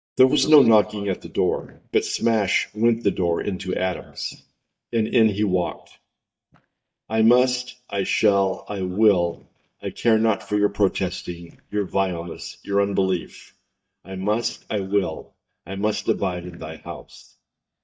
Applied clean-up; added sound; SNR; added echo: neural mask model DeepFilterNet 3.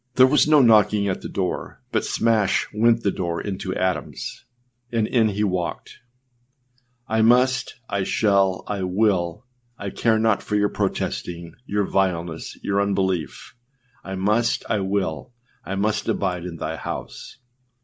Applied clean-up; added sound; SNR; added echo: none; none; none; none.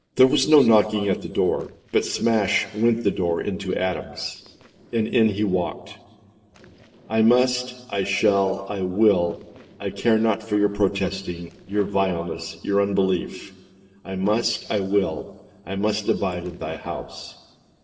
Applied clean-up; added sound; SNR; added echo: neural separator model SepFormer DNS4.